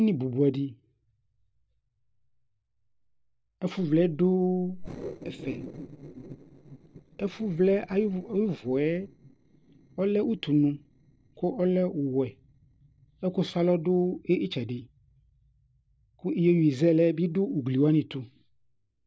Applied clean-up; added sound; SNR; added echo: neural separator model SepFormer DNS4.